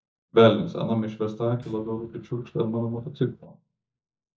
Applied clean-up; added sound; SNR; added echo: neural mask model DeepFilterNet 3.